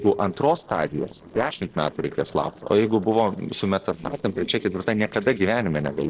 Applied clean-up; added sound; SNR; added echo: neural separator model SepFormer DNS4.